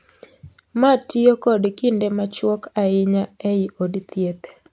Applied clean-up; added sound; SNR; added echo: none; none; none; none.